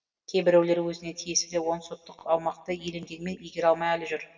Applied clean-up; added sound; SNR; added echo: none; none; none; reverberation time 2.0 s.